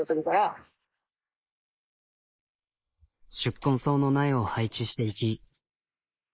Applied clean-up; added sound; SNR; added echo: neural mask model Resemble Enhance denoiser.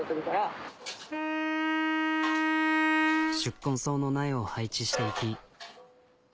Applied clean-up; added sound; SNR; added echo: none; Wind instrument, woodwind instrument; -5 dB; none.